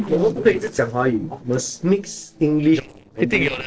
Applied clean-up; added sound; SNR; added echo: neural separator model SepFormer DNS4.